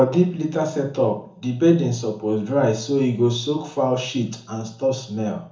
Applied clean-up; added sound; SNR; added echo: none; none; none; reverberation time 0.6 s.